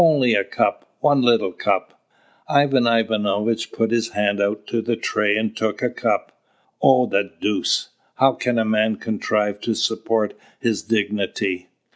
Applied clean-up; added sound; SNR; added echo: none; none; none; none.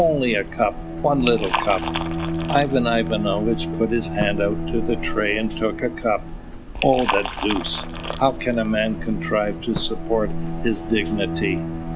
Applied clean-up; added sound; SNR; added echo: none; Bowed string instrument + Liquid; 4 dB; none.